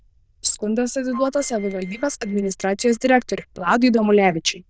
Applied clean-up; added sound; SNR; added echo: neural diffusion model UNIVERSE++.